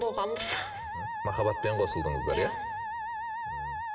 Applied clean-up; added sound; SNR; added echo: none; Musical instrument; 3 dB; reverberation time 1.7 s.